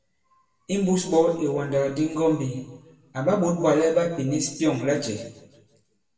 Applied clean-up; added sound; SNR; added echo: none; none; none; reverberation time 1.0 s.